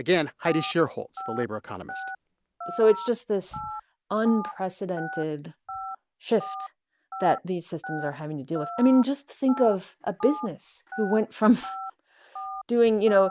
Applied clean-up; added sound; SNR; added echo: none; Telephone; 13 dB; none.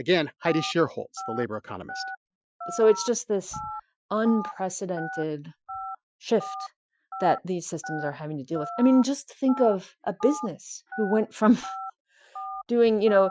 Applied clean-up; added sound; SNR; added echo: classical method Wiener filter.